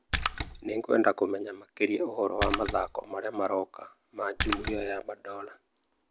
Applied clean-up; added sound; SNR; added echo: none; Splash, splatter; -2 dB; none.